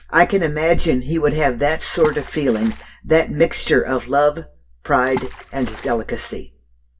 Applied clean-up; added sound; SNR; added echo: none; Water / Splash, splatter; 15 dB; reverberation time 0.1 s.